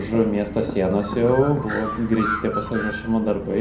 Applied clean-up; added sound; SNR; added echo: none; Bird; 10 dB; reverberation time 0.5 s.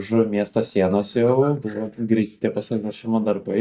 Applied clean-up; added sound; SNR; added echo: neural mask model DeepFilterNet 3.